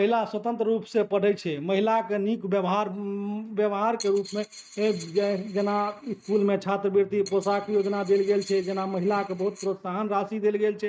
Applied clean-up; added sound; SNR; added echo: neural mask model RNNoise.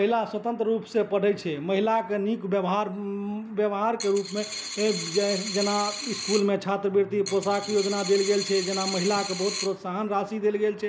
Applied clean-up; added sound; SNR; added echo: none; Coin (dropping); 8 dB; none.